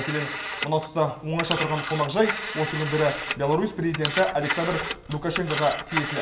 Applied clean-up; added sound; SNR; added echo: none; Telephone; 6 dB; reverberation time 0.8 s.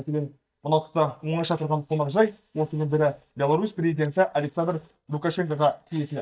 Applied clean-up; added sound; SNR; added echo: neural mask model DeepFilterNet 3.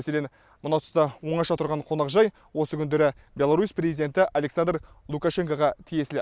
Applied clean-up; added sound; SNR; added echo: none; none; none; none.